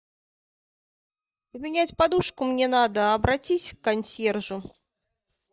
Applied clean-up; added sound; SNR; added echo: neural mask model DeepFilterNet 3.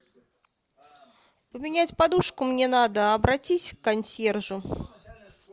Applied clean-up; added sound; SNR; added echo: none; none; none; none.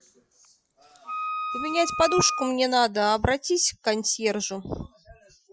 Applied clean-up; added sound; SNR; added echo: classical method Wiener filter.